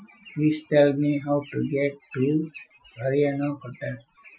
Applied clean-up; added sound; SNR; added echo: classical method Wiener filter.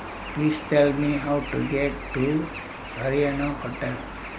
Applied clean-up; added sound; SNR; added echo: none; Bird; 11 dB; none.